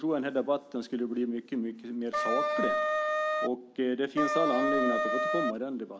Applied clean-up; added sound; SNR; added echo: none; Wind instrument, woodwind instrument; -3 dB; none.